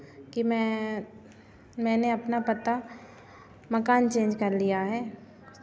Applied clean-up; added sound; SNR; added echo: none; none; none; none.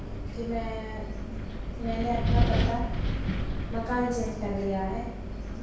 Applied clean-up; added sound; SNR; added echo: none; Wind; -4 dB; reverberation time 0.7 s.